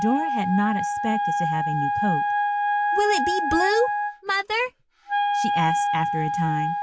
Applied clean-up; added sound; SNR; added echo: none; Wind instrument, woodwind instrument; -3 dB; none.